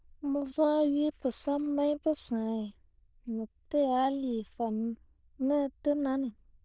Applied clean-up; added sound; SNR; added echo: neural diffusion model UNIVERSE++.